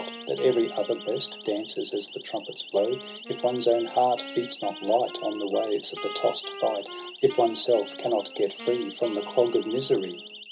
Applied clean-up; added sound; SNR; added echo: none; Siren + Wind instrument, woodwind instrument; 13 dB; none.